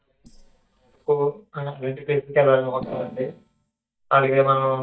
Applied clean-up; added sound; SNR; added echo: neural mask model DeepFilterNet 3.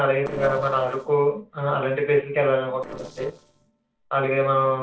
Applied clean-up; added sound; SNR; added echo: neural separator model SepFormer DNS4.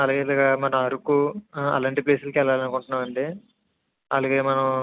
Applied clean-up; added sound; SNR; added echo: none; none; none; none.